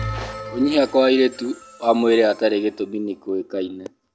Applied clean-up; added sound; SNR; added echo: none; Bell; 15 dB; none.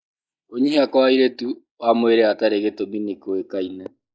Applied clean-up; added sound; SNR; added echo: neural mask model Resemble Enhance denoiser.